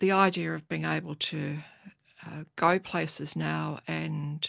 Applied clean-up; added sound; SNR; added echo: none; none; none; none.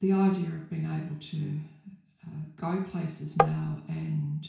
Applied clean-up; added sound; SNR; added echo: none; Tap; -5 dB; reverberation time 0.6 s.